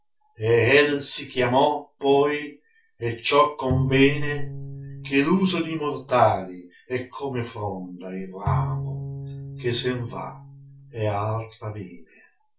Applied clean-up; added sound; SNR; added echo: none; Bowed string instrument; 7 dB; reverberation time 0.2 s.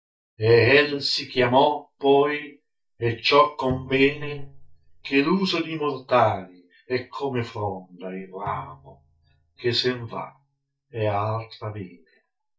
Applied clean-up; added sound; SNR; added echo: neural mask model DeepFilterNet 3.